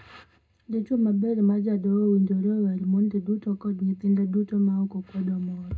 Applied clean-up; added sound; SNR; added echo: none; none; none; reverberation time 0.2 s.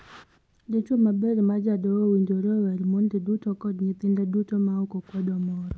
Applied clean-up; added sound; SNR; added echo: none; none; none; none.